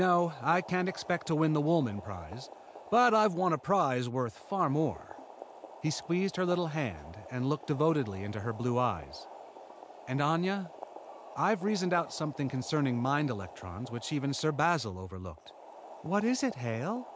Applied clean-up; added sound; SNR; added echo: none; Boiling; 17 dB; none.